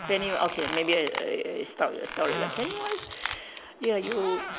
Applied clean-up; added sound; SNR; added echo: none; Squeak; 7 dB; none.